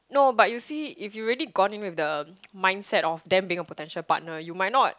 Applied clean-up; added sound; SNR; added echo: none; none; none; none.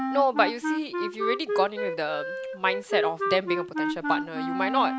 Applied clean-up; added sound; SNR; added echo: none; Wind instrument, woodwind instrument; 2 dB; none.